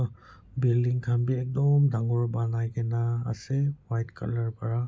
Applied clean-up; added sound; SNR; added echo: none; none; none; none.